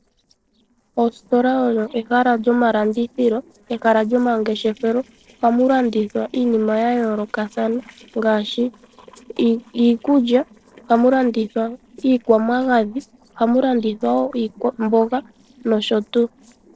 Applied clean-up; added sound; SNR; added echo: neural separator model SepFormer DNS4.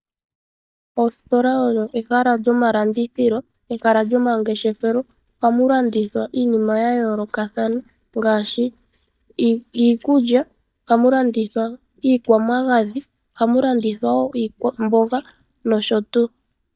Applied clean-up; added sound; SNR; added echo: neural mask model DeepFilterNet 3.